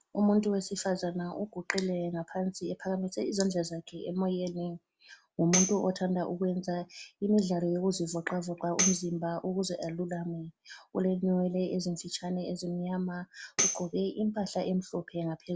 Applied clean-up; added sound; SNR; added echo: none; Tambourine; 4 dB; none.